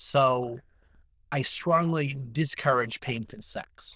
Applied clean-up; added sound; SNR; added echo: neural diffusion model UNIVERSE++.